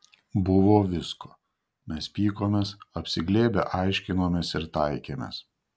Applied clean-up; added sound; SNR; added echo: none; none; none; none.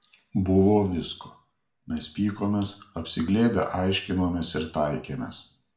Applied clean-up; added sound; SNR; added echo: none; none; none; reverberation time 0.4 s.